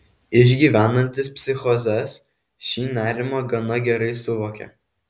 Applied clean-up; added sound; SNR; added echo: none; none; none; none.